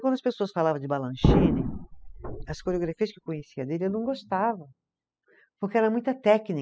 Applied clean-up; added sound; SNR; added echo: classical method spectral subtraction.